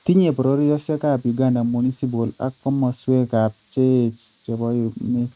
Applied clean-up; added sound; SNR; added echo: neural mask model RNNoise.